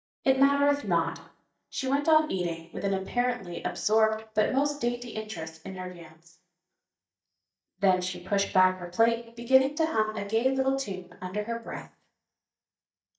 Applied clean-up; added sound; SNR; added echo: neural mask model DeepFilterNet 3.